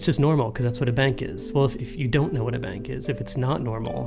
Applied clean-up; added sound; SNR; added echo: none; none; none; none.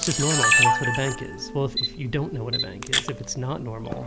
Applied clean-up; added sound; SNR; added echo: none; Camera; -3 dB; none.